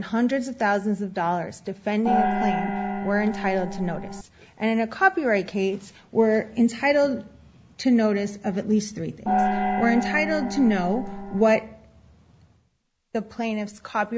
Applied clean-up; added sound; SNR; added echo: none; Gong; 1 dB; none.